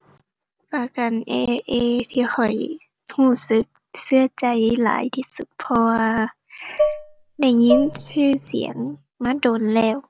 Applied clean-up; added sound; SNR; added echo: none; Dishes, pots, and pans; 3 dB; none.